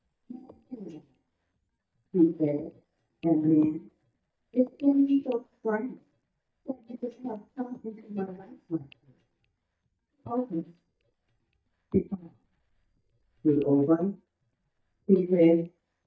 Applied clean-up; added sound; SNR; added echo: neural mask model DeepFilterNet 3.